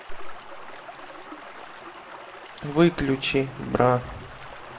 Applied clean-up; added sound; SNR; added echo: none; Stream; 16 dB; reverberation time 2.3 s.